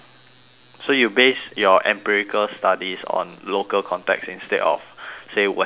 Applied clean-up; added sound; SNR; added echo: none; none; none; none.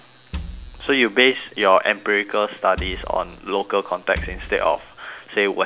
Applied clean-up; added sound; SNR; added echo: none; Wood; 13 dB; none.